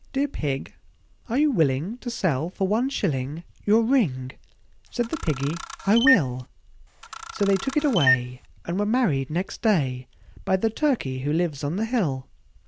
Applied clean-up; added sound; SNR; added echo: none; Camera; 5 dB; none.